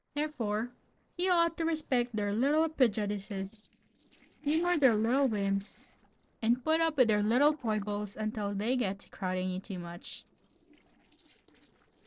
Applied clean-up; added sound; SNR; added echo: neural separator model SepFormer DNS4.